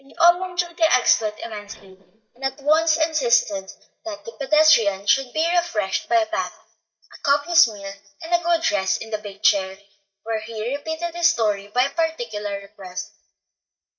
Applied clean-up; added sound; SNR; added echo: neural mask model DeepFilterNet 3.